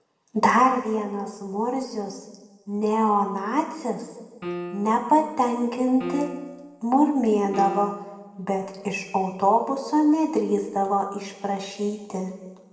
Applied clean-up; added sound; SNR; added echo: none; Piano; 12 dB; reverberation time 1.2 s.